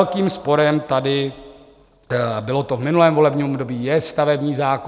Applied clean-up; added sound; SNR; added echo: none; none; none; none.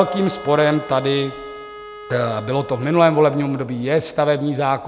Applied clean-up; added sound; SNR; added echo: none; Wind instrument, woodwind instrument; 17 dB; none.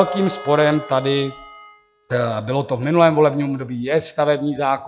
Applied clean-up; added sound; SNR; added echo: classical method log-MMSE.